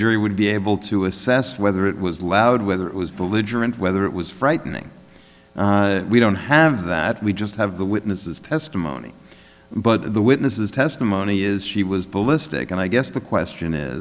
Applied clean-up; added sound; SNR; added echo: none; none; none; none.